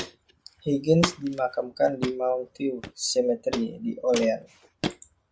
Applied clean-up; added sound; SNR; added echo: none; Walk, footsteps; 10 dB; none.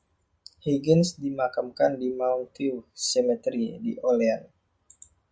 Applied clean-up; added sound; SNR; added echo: none; none; none; none.